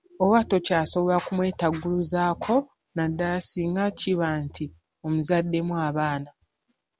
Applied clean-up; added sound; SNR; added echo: none; none; none; none.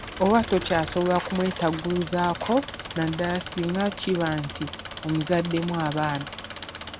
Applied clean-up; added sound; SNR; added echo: none; Engine; 11 dB; none.